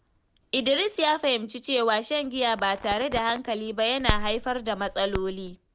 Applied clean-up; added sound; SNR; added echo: none; Crackle; 7 dB; none.